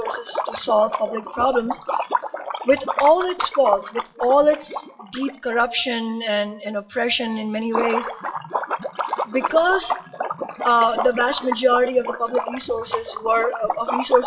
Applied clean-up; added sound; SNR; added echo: classical method WPE with log-MMSE.